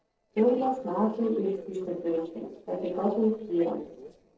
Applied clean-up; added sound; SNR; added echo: neural separator model SepFormer DNS4.